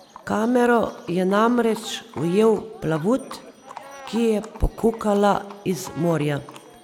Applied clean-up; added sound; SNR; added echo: none; Brass instrument + Livestock, farm animals, working animals; 20 dB; none.